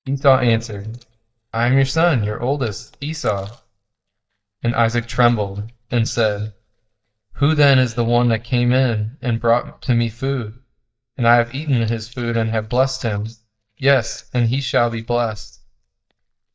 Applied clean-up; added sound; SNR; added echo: neural mask model DeepFilterNet 3.